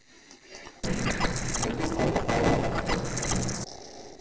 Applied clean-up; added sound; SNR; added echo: neural separator model SepFormer DNS4.